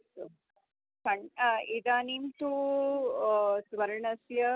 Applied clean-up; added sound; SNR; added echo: none; none; none; none.